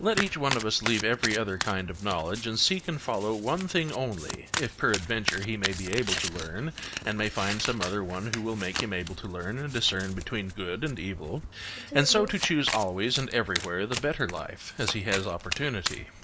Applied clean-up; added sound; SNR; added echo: none; Domestic sounds, home sounds; 7 dB; none.